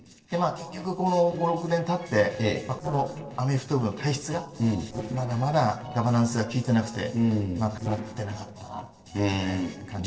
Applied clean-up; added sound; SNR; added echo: neural separator model SepFormer DNS4.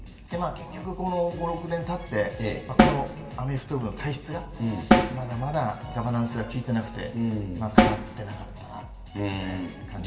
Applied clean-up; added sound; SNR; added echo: none; Snare drum; -3 dB; reverberation time 2.2 s.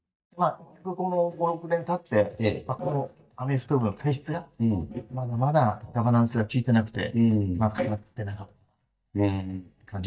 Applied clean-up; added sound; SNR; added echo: neural mask model DeepFilterNet 3.